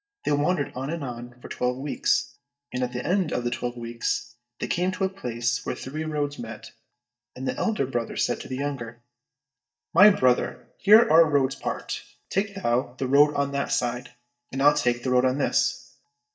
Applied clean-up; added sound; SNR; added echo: neural mask model DeepFilterNet 3.